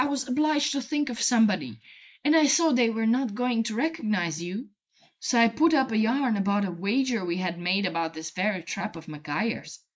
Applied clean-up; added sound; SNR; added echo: neural mask model Resemble Enhance denoiser.